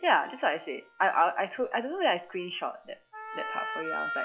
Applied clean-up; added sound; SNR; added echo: classical method log-MMSE.